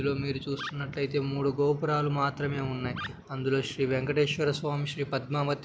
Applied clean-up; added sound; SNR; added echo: none; Animal; 15 dB; none.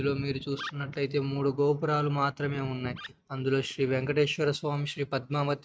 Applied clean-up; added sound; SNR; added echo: neural mask model RNNoise.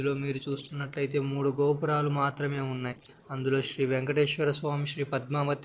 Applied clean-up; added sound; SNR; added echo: neural separator model SepFormer DNS4.